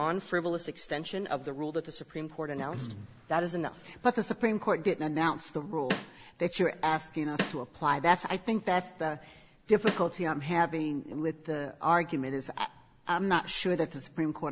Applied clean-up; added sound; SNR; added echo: none; Snare drum; 4 dB; none.